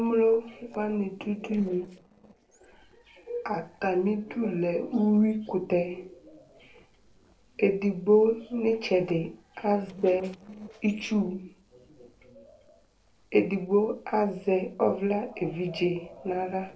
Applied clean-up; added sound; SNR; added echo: neural separator model SepFormer DNS4.